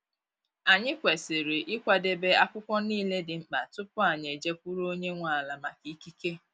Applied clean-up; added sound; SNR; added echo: none; none; none; none.